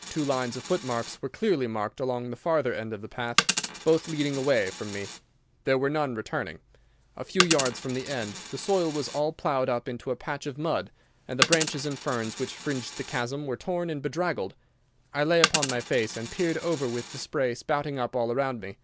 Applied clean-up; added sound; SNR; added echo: none; Coin (dropping); 6 dB; none.